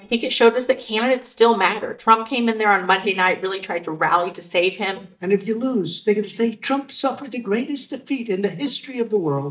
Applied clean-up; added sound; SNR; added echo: neural mask model DeepFilterNet 3.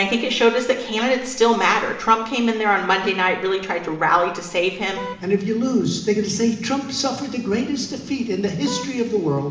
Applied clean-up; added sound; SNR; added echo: none; Vehicle horn, car horn, honking; 16 dB; reverberation time 1.0 s.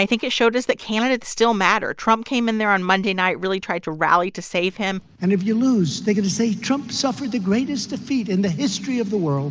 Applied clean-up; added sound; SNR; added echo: none; none; none; none.